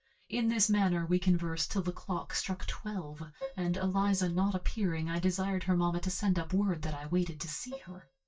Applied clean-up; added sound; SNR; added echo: neural mask model DeepFilterNet 3.